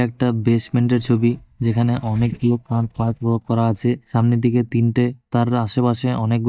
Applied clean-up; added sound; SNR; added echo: neural mask model DeepFilterNet 3.